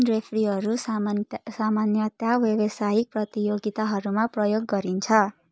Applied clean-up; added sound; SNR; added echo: none; none; none; none.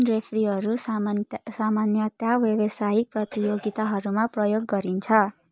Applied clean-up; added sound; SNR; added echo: none; Cough; 17 dB; none.